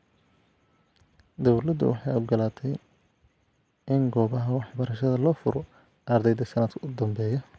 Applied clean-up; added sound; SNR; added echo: none; none; none; none.